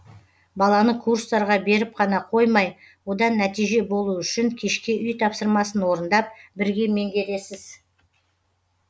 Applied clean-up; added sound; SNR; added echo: none; none; none; none.